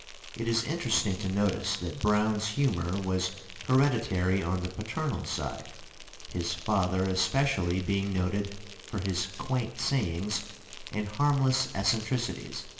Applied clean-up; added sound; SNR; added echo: none; Insect; 15 dB; reverberation time 0.8 s.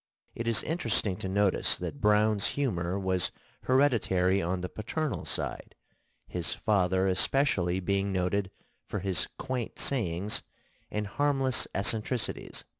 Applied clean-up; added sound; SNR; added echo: none; none; none; none.